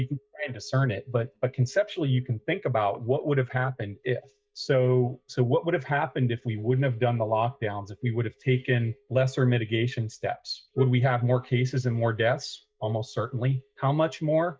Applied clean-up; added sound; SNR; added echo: neural mask model DeepFilterNet 3.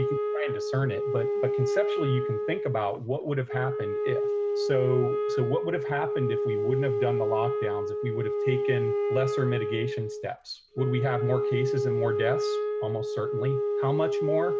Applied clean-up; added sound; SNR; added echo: none; Wind instrument, woodwind instrument; -2 dB; none.